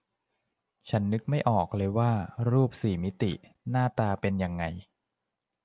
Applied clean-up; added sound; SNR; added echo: none; none; none; none.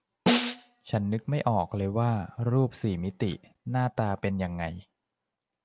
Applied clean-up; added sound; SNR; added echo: none; Snare drum; 0 dB; none.